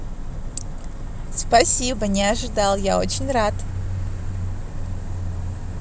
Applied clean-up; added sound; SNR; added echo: none; none; none; none.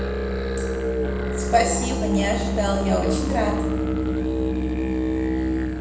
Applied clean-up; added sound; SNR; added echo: none; Musical instrument; -3 dB; reverberation time 0.9 s.